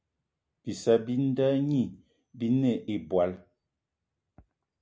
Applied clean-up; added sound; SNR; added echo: none; none; none; none.